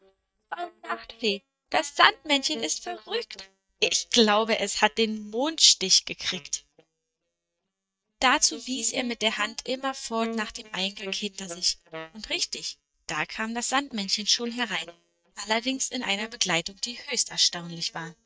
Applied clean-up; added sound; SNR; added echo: neural mask model DeepFilterNet 3.